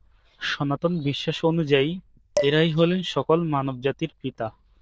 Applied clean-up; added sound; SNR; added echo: neural diffusion model UNIVERSE++.